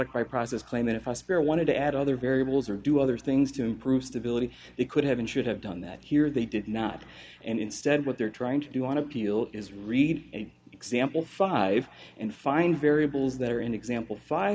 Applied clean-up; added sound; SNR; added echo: none; none; none; none.